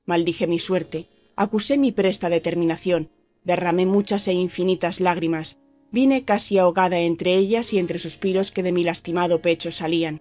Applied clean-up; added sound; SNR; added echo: neural separator model SepFormer DNS4.